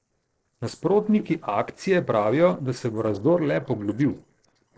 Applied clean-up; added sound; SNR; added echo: neural separator model SepFormer DNS4.